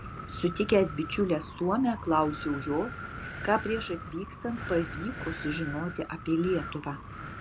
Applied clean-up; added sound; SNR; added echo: none; Wind; 9 dB; none.